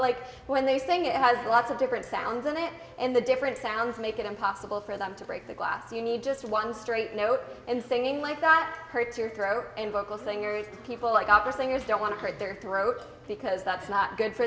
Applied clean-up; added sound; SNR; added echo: none; none; none; none.